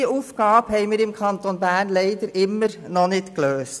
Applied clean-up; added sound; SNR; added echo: none; none; none; none.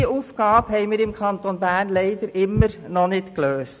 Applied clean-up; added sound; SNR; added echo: none; Walk, footsteps; 9 dB; none.